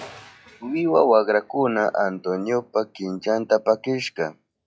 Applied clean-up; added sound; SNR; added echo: classical method log-MMSE.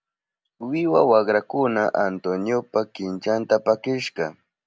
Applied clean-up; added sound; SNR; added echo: none; none; none; none.